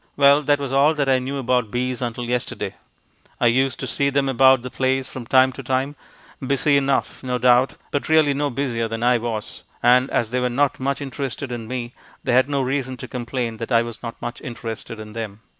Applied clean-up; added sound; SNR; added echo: none; none; none; none.